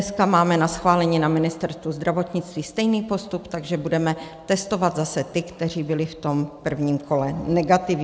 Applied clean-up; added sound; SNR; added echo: none; none; none; none.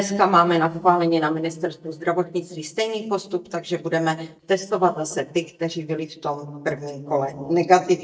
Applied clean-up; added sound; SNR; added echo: neural mask model DeepFilterNet 3.